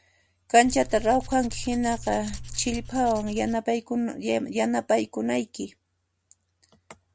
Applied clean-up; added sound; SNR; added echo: none; Tools; 11 dB; none.